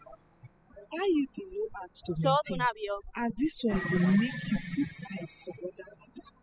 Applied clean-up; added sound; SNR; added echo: classical method spectral subtraction.